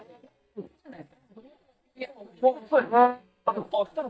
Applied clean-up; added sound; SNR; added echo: neural mask model DeepFilterNet 3.